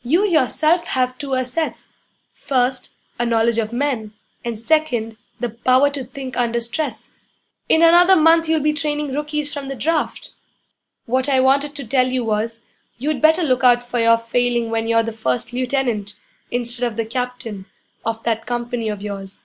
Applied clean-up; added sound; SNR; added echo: none; none; none; none.